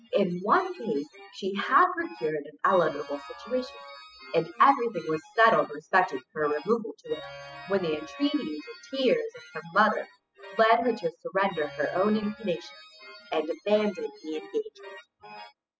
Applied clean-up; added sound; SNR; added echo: classical method spectral subtraction.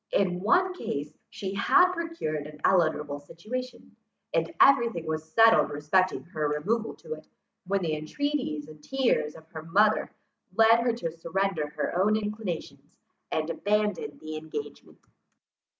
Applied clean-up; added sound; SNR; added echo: none; none; none; none.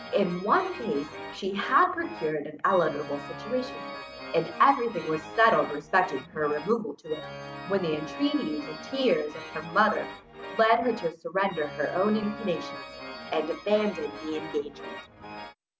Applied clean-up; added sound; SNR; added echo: none; Organ; 13 dB; none.